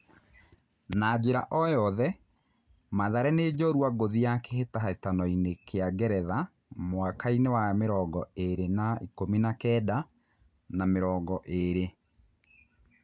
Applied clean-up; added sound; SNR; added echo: none; none; none; none.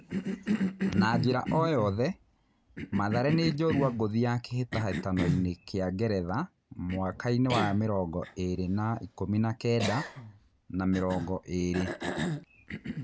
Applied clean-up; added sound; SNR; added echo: none; Cough; 6 dB; none.